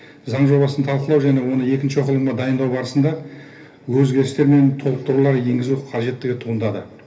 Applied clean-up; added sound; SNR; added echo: none; none; none; reverberation time 0.3 s.